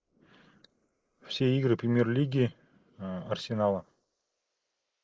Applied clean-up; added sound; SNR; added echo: neural mask model Resemble Enhance denoiser.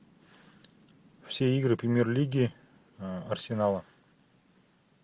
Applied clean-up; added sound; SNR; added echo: none; none; none; none.